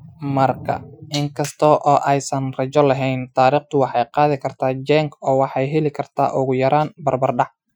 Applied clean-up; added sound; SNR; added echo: classical method Wiener filter.